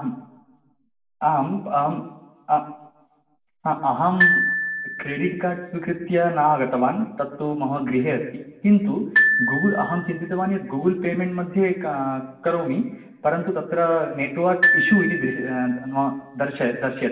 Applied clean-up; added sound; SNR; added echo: none; Glockenspiel; 0 dB; reverberation time 0.9 s.